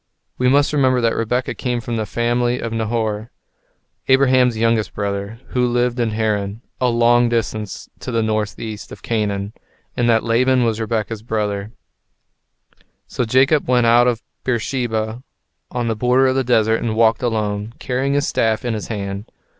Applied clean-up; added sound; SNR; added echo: none; none; none; none.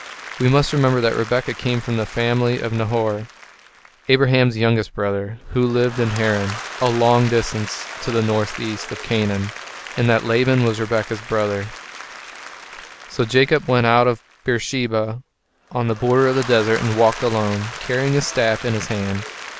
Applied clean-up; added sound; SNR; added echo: none; Applause / Crowd; 14 dB; none.